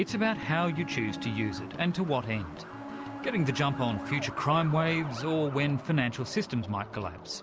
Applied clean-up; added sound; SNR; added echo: none; Bowed string instrument + Truck; 11 dB; none.